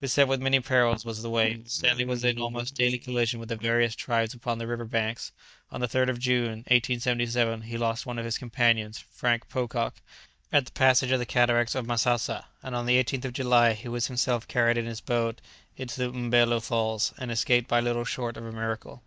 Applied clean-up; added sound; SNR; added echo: neural mask model DeepFilterNet 3.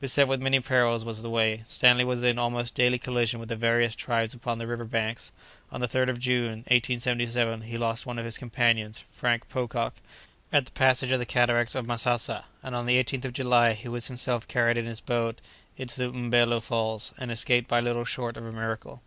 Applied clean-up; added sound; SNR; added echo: none; none; none; none.